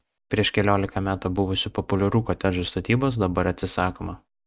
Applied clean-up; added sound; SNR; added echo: none; none; none; none.